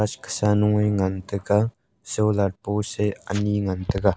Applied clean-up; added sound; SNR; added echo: none; none; none; none.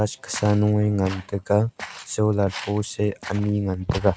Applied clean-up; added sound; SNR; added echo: neural mask model RNNoise.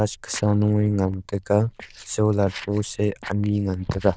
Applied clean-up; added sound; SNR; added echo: neural diffusion model UNIVERSE++.